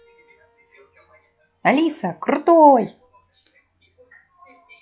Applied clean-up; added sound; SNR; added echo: classical method log-MMSE.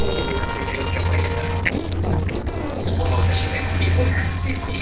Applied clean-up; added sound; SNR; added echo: neural separator model SepFormer DNS4.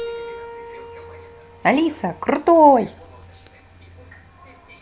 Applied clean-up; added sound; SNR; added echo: none; Keyboard (musical); 18 dB; none.